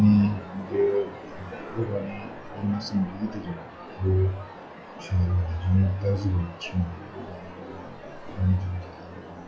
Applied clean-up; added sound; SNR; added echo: classical method log-MMSE.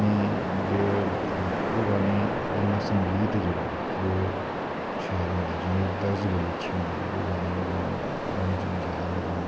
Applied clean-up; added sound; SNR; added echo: none; Waves, surf; 1 dB; none.